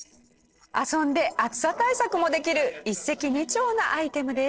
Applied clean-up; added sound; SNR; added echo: neural separator model SepFormer DNS4.